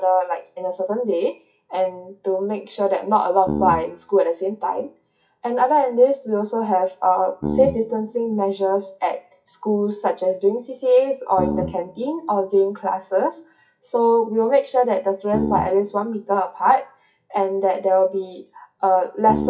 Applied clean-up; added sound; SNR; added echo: classical method WPE with log-MMSE.